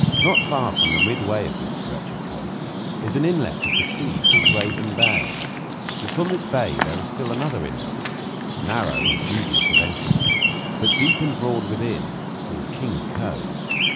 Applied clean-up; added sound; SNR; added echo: none; Bird vocalization, bird call, bird song; -4 dB; none.